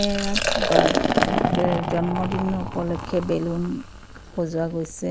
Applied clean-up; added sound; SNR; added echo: none; Liquid; -1 dB; none.